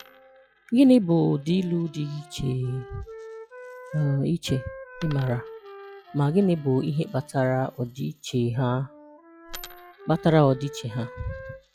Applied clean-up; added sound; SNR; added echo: classical method log-MMSE.